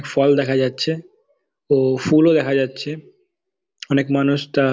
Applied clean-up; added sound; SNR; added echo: none; none; none; none.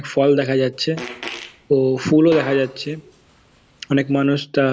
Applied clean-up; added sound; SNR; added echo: none; Fart; 17 dB; none.